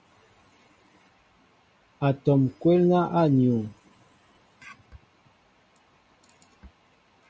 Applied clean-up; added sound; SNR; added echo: none; none; none; none.